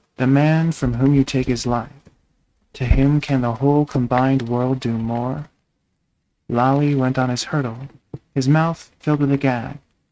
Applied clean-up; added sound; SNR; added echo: neural mask model RNNoise.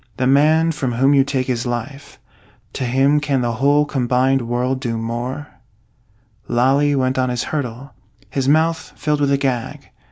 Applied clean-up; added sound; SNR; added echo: none; none; none; none.